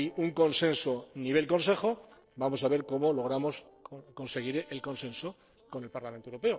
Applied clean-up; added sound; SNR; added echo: neural separator model SepFormer DNS4.